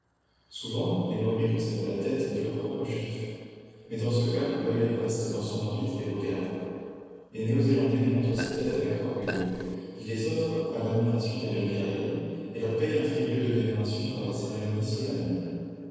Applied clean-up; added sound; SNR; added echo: neural separator model SepFormer DNS4.